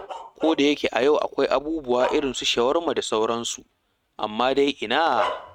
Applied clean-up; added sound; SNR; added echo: neural mask model RNNoise.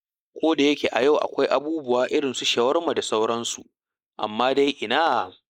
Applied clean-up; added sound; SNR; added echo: neural mask model Resemble Enhance denoiser.